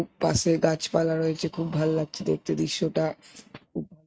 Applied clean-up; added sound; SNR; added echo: neural mask model RNNoise.